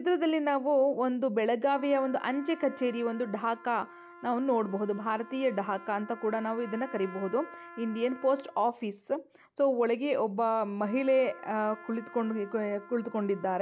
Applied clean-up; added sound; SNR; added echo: none; Trumpet; 20 dB; none.